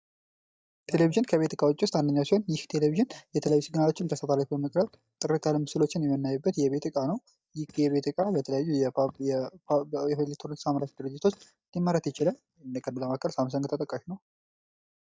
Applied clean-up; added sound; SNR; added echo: neural mask model DeepFilterNet 3.